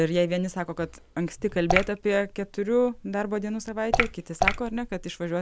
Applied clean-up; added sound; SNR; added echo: none; Drip / Water; -3 dB; none.